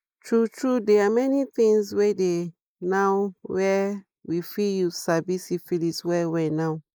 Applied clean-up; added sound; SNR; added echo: neural mask model Resemble Enhance denoiser.